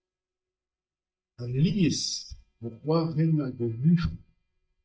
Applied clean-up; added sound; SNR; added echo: neural mask model DeepFilterNet 3.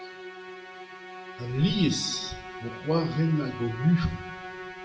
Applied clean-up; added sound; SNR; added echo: none; Musical instrument; 12 dB; reverberation time 0.5 s.